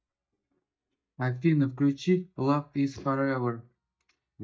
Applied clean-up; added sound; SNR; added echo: neural mask model DeepFilterNet 3.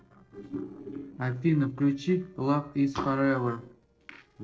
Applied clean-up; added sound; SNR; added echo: neural separator model SepFormer DNS4.